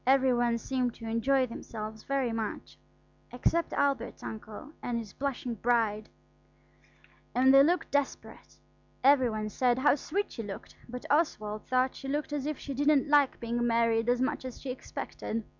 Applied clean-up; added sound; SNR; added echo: none; none; none; none.